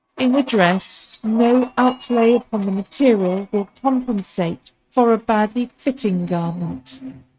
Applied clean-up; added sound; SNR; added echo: neural mask model RNNoise.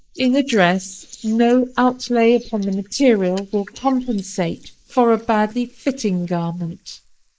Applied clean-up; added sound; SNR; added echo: neural mask model Resemble Enhance denoiser.